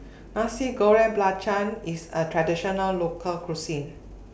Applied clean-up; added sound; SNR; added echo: none; none; none; none.